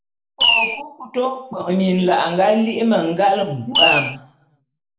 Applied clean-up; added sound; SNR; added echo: none; Fireworks; -3 dB; reverberation time 0.5 s.